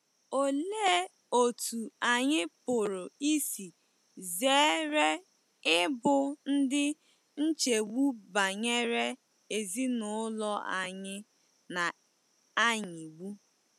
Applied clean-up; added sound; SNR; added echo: none; none; none; none.